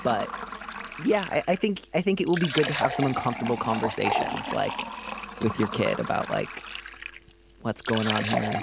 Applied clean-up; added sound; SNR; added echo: none; Fill (with liquid); 5 dB; none.